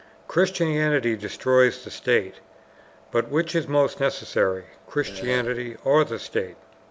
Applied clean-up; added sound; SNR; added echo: none; Burping, eructation; 12 dB; none.